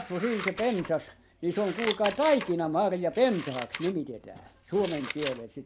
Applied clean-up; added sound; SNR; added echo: none; Scissors; 11 dB; none.